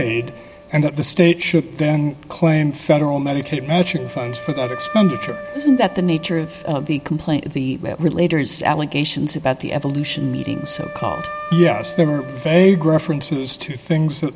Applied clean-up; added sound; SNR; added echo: none; Wind instrument, woodwind instrument; 17 dB; none.